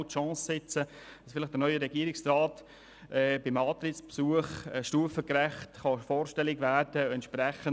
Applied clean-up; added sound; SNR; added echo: none; none; none; none.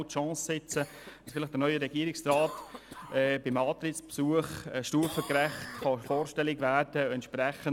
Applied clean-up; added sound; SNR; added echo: none; Cough; 17 dB; none.